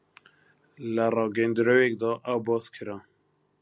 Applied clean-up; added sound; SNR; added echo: none; none; none; none.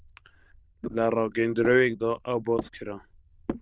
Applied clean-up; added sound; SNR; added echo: neural diffusion model UNIVERSE++.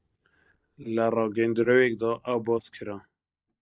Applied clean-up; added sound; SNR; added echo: neural mask model DeepFilterNet 3.